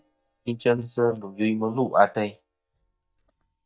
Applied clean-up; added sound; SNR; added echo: neural mask model DeepFilterNet 3.